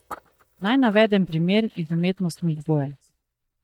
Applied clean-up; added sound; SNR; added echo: neural mask model DeepFilterNet 3.